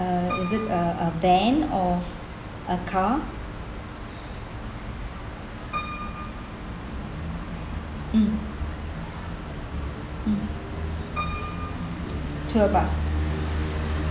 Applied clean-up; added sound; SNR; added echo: none; Piano; 16 dB; none.